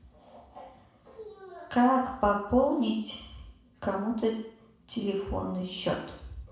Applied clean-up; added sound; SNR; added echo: none; none; none; reverberation time 0.6 s.